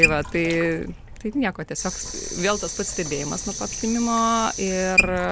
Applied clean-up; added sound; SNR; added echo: none; Sink (filling or washing) / Water tap, faucet; 3 dB; none.